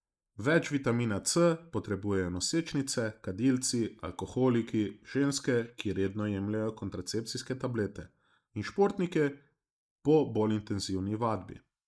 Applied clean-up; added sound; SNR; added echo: neural mask model Resemble Enhance denoiser.